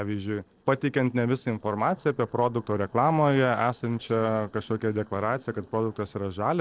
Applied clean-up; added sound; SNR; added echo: neural separator model SepFormer DNS4.